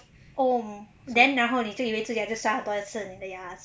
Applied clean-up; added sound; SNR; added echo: none; none; none; none.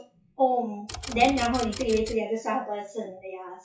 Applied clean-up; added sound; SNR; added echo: classical method WPE with log-MMSE.